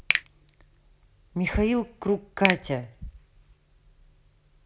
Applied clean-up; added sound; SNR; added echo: none; Finger snapping; 5 dB; none.